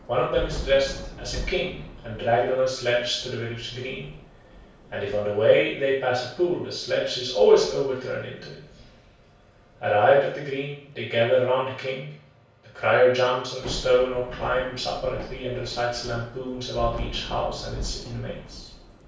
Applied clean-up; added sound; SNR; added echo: none; Thunder / Rain; 14 dB; reverberation time 0.6 s.